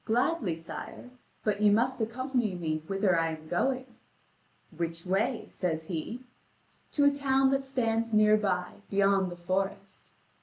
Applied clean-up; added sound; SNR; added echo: none; none; none; none.